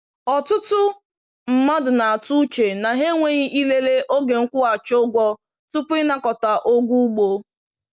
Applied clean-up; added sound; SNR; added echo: none; none; none; none.